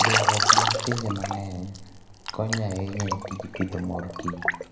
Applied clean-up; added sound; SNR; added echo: none; Liquid; -4 dB; reverberation time 1.4 s.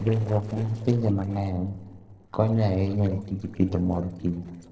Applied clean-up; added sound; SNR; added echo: neural separator model SepFormer DNS4.